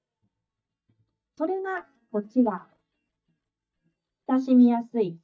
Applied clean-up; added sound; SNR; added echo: neural mask model DeepFilterNet 3.